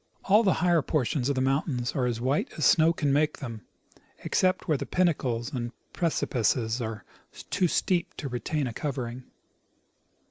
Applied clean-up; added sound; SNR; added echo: none; none; none; none.